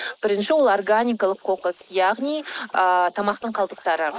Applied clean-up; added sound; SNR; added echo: neural mask model Resemble Enhance denoiser.